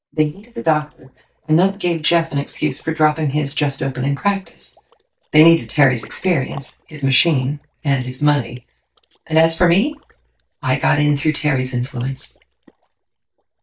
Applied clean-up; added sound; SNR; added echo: neural mask model DeepFilterNet 3.